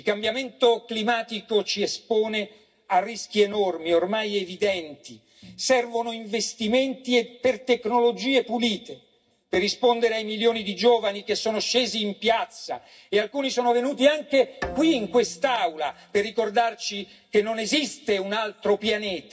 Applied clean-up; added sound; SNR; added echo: none; Bowed string instrument; 17 dB; reverberation time 0.4 s.